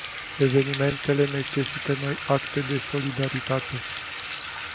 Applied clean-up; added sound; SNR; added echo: none; Bathtub (filling or washing) / Water tap, faucet; 6 dB; none.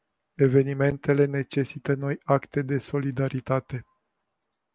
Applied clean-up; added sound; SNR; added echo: none; none; none; none.